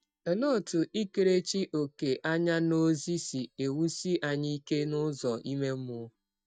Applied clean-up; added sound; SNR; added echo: neural mask model DeepFilterNet 3.